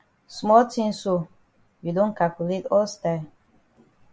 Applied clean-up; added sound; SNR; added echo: none; none; none; none.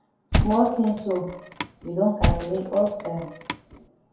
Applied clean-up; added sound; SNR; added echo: none; Thump, thud; 2 dB; reverberation time 2.4 s.